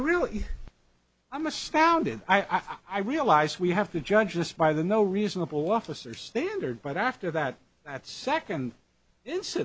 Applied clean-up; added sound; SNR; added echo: none; none; none; none.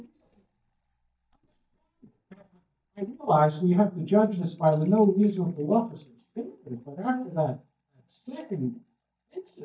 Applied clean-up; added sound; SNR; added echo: neural mask model DeepFilterNet 3.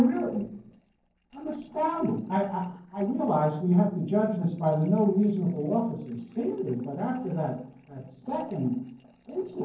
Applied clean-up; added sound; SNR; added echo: neural separator model SepFormer DNS4.